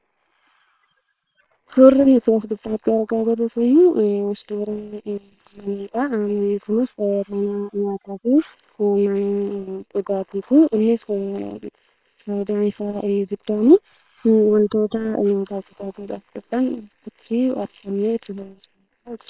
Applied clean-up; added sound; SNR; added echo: neural separator model SepFormer WHAM!.